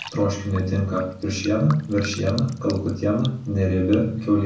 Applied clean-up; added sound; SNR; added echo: none; Raindrop; 19 dB; reverberation time 0.6 s.